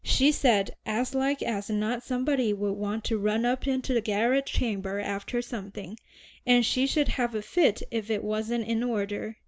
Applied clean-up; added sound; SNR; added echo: none; none; none; none.